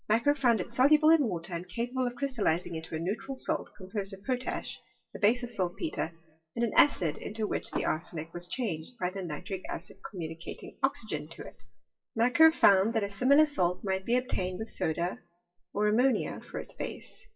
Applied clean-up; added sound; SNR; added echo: classical method WPE with log-MMSE.